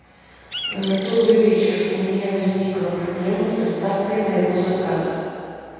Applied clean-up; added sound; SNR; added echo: none; Bird; 10 dB; reverberation time 2.2 s.